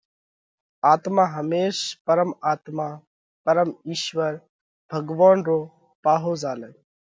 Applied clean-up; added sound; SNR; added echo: none; none; none; none.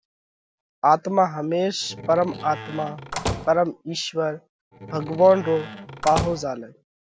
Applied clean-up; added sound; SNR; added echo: none; Slam; 9 dB; none.